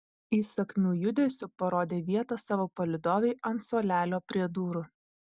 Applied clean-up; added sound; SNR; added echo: none; none; none; none.